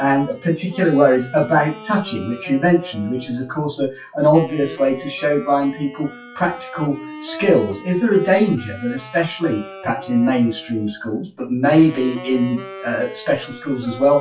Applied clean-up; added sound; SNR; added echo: classical method WPE with log-MMSE.